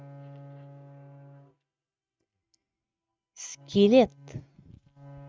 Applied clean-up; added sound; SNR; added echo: neural mask model RNNoise.